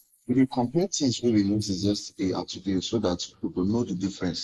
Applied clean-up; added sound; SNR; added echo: neural mask model Resemble Enhance denoiser.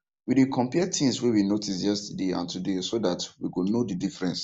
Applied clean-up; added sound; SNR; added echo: none; none; none; none.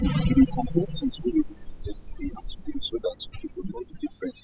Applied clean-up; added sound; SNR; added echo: classical method spectral subtraction.